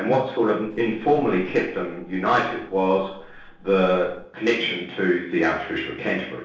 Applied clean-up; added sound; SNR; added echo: neural separator model SepFormer DNS4.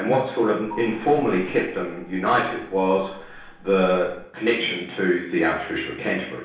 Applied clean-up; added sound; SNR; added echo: none; Gong; 19 dB; reverberation time 0.6 s.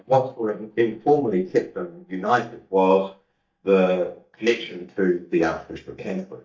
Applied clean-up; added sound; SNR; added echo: neural mask model DeepFilterNet 3.